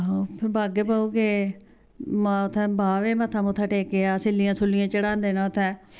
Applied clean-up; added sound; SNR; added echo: none; none; none; none.